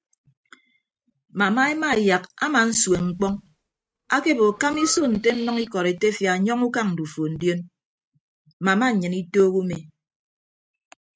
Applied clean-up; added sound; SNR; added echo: neural mask model RNNoise.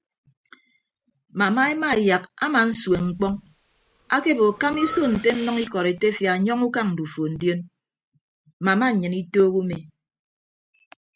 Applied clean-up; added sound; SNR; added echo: none; Breathing; 20 dB; none.